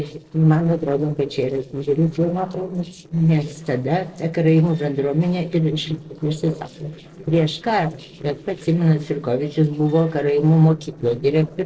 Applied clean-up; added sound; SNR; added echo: neural separator model SepFormer DNS4.